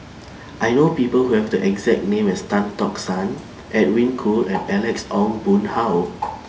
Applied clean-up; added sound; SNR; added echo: none; Bird; 16 dB; reverberation time 1.4 s.